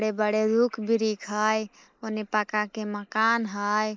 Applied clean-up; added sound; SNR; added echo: neural mask model Resemble Enhance denoiser.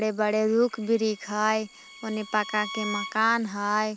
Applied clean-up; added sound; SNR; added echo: none; Bowed string instrument; 15 dB; none.